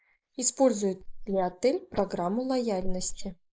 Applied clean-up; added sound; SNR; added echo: neural mask model Resemble Enhance denoiser.